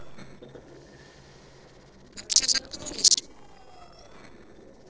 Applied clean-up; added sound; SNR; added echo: neural separator model SepFormer DNS4.